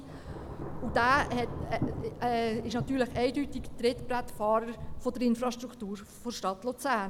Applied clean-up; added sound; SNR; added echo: none; Thunder / Rain; 8 dB; none.